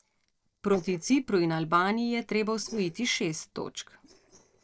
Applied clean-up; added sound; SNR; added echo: neural separator model SepFormer DNS4.